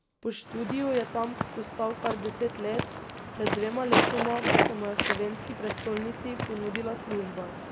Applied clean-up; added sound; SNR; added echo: none; Walk, footsteps; -1 dB; none.